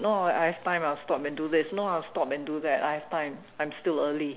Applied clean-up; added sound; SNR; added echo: none; none; none; none.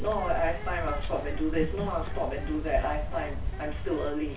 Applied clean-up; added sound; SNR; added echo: none; Bird; 4 dB; reverberation time 0.3 s.